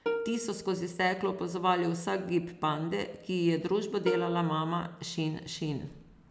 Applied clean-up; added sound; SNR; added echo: none; Plucked string instrument; 8 dB; none.